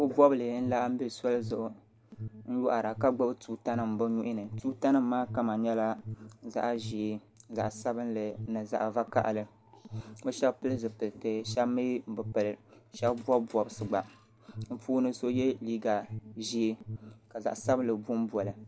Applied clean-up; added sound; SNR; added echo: none; Alarm; 14 dB; none.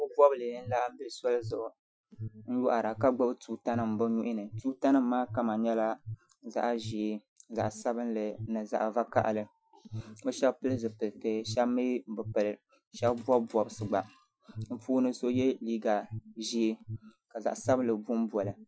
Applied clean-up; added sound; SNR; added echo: classical method Wiener filter.